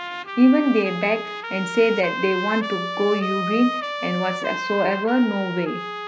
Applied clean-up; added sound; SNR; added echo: none; Trumpet; 7 dB; none.